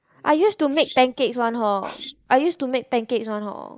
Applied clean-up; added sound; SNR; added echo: neural mask model Resemble Enhance denoiser.